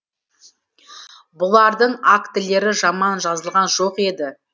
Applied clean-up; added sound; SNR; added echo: none; none; none; none.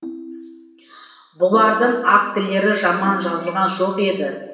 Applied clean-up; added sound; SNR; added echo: none; Ringtone; 18 dB; reverberation time 0.9 s.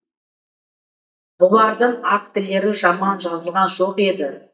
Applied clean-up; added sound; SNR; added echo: neural mask model DeepFilterNet 3.